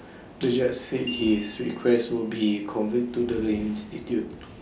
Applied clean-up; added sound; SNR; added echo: none; Thunder + Glockenspiel; 16 dB; none.